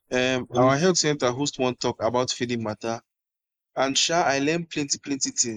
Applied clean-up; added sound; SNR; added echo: neural mask model Resemble Enhance denoiser.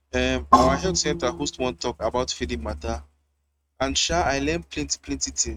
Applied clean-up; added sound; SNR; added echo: neural mask model RNNoise.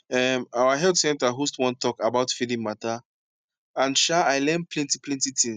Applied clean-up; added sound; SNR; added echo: none; none; none; none.